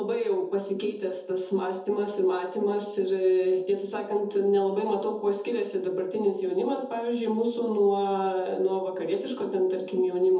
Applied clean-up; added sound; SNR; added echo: none; none; none; reverberation time 0.7 s.